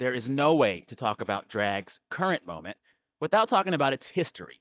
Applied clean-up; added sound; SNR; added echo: neural mask model DeepFilterNet 3.